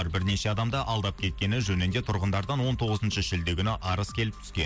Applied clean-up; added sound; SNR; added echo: none; none; none; none.